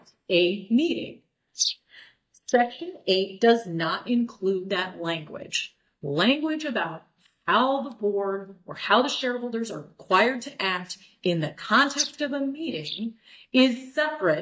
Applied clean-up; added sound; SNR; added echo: neural mask model DeepFilterNet 3.